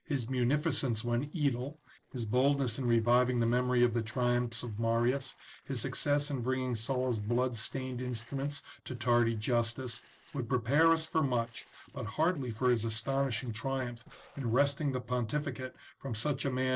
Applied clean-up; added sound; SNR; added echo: neural separator model SepFormer DNS4.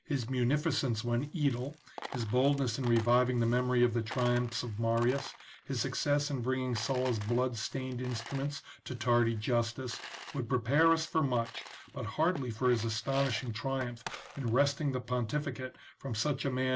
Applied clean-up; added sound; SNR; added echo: none; Coin (dropping); 18 dB; none.